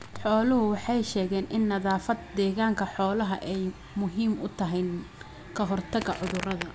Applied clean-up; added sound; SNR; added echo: none; none; none; none.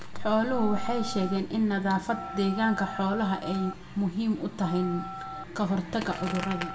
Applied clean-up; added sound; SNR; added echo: none; Telephone; 13 dB; reverberation time 0.8 s.